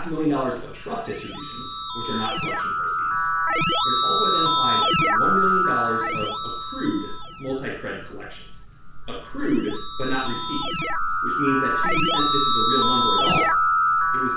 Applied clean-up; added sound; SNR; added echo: none; Keyboard (musical); -4 dB; reverberation time 0.4 s.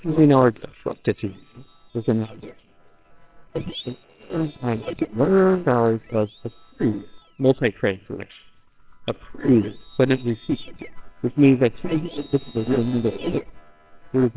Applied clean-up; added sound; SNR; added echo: neural separator model SepFormer WHAMR!.